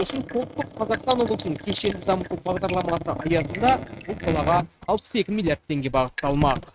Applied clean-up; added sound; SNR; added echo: neural mask model RNNoise.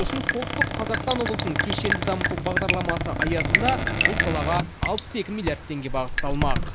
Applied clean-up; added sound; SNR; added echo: none; Drip + Squeak; -3 dB; none.